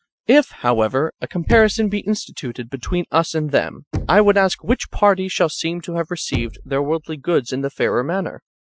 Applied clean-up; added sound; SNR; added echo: classical method Wiener filter.